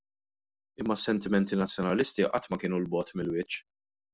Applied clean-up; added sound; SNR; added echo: none; none; none; none.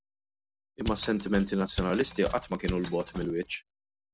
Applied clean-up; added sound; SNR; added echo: none; Mechanisms; 8 dB; none.